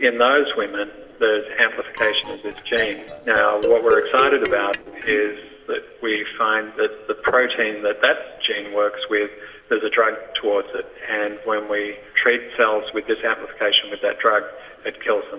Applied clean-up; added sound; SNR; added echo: neural separator model SepFormer DNS4.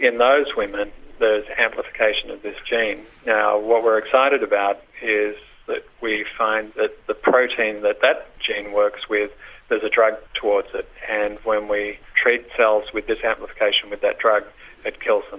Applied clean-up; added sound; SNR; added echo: none; none; none; none.